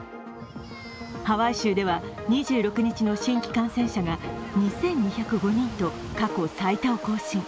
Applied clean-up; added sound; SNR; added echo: none; none; none; none.